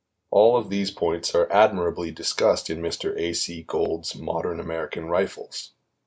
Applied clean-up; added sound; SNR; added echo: none; none; none; none.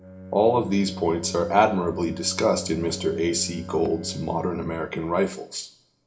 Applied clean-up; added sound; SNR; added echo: none; Bowed string instrument; 13 dB; reverberation time 0.4 s.